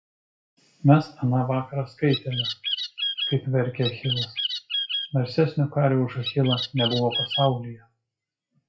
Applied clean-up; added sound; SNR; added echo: classical method WPE with log-MMSE.